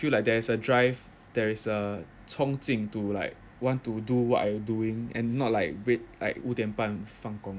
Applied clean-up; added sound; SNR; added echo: none; none; none; none.